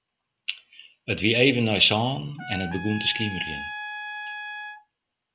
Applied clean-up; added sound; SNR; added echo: none; Trumpet; 9 dB; none.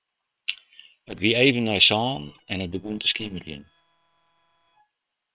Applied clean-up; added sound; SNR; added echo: neural separator model SepFormer WHAM!.